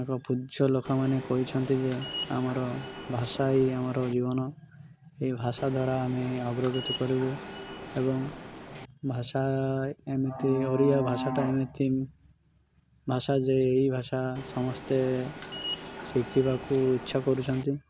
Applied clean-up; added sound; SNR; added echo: none; Subway, metro, underground; 11 dB; none.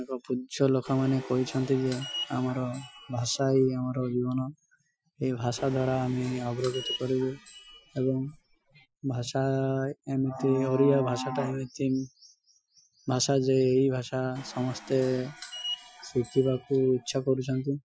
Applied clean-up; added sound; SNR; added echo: classical method Wiener filter.